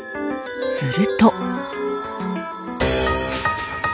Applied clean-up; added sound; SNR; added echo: none; none; none; none.